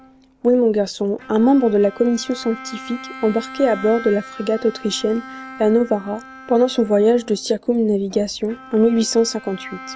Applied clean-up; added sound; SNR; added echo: none; Bowed string instrument; 18 dB; none.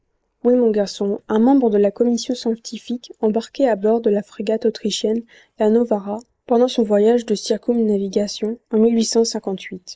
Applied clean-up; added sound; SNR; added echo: neural mask model Resemble Enhance denoiser.